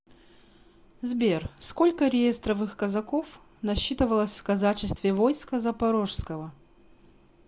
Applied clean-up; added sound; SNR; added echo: none; none; none; none.